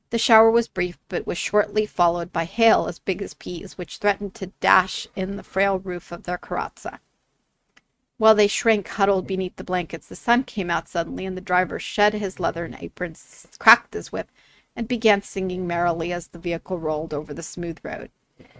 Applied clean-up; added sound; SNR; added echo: neural mask model RNNoise.